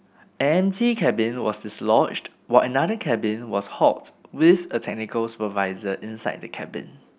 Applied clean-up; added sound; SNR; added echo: none; none; none; none.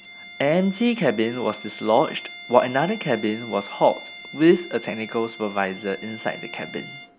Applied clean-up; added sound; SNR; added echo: none; Bowed string instrument; 16 dB; none.